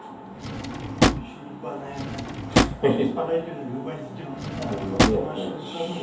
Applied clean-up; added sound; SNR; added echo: none; Drawer open or close; -3 dB; reverberation time 2.2 s.